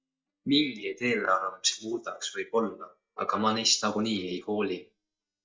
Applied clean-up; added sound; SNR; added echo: neural mask model DeepFilterNet 3.